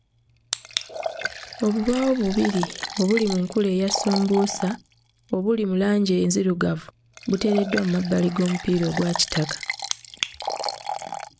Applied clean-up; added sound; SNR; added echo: none; Liquid; 10 dB; none.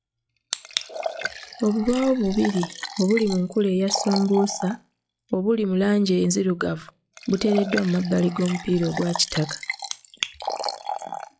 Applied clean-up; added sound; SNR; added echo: classical method log-MMSE.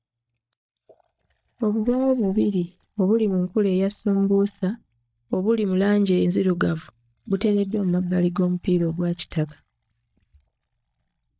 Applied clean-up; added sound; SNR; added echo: neural mask model DeepFilterNet 3.